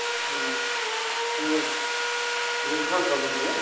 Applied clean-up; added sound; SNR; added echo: none; Sawing; -5 dB; reverberation time 0.8 s.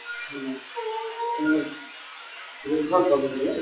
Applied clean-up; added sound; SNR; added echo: classical method WPE with log-MMSE.